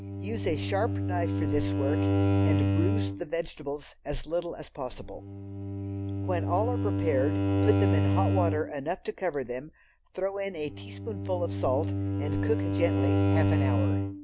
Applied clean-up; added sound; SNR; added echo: none; Bowed string instrument; -4 dB; none.